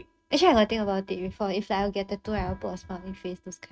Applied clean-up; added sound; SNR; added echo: neural mask model RNNoise.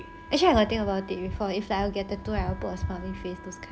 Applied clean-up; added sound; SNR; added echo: none; Wind instrument, woodwind instrument; 20 dB; none.